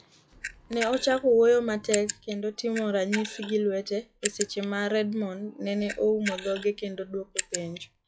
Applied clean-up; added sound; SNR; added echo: classical method log-MMSE.